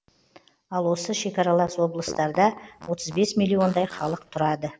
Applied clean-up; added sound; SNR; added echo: none; Fart; 17 dB; none.